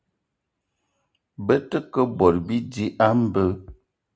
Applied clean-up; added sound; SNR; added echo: none; none; none; none.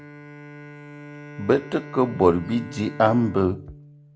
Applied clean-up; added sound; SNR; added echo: none; Bowed string instrument; 16 dB; none.